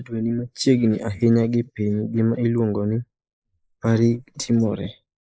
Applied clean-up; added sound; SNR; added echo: neural mask model Resemble Enhance denoiser.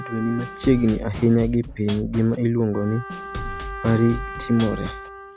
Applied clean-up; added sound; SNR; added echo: none; Trumpet + Drum kit; 11 dB; none.